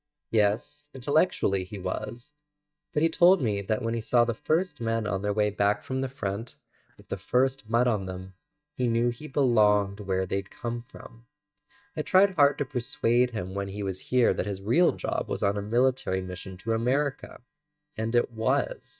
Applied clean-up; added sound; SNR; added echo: neural mask model DeepFilterNet 3.